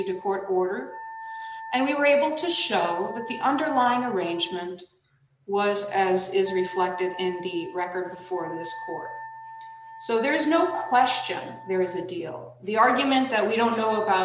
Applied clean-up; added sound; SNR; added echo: none; Wind instrument, woodwind instrument; 15 dB; none.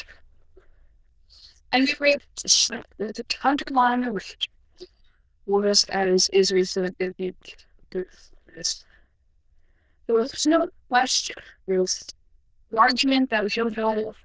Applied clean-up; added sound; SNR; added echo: neural diffusion model UNIVERSE++.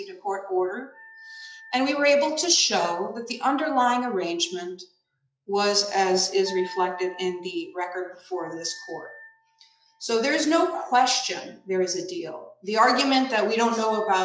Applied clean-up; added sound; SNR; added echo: classical method log-MMSE.